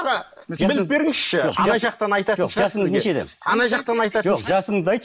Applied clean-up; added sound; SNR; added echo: neural mask model Resemble Enhance denoiser.